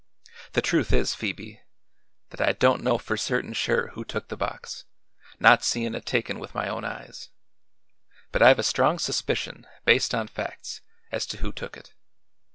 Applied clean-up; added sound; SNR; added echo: none; none; none; none.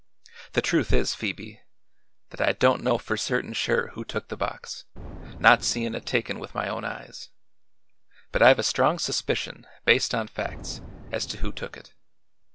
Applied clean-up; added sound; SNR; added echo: none; Boom; 16 dB; none.